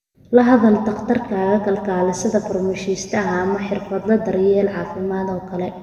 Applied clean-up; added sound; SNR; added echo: none; none; none; reverberation time 1.7 s.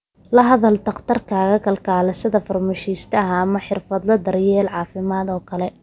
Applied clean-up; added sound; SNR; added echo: none; none; none; none.